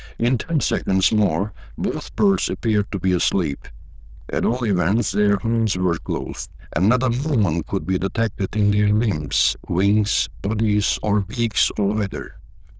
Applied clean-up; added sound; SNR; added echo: neural diffusion model UNIVERSE++.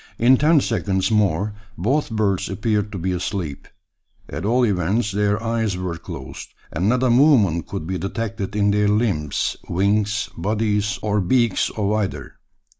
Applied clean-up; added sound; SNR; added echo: none; none; none; none.